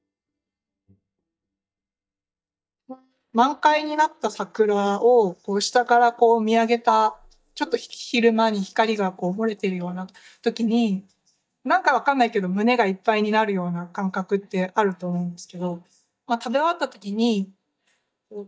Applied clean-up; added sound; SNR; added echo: neural mask model DeepFilterNet 3.